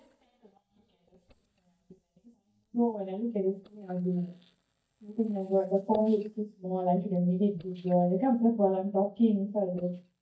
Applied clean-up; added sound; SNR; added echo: neural mask model DeepFilterNet 3.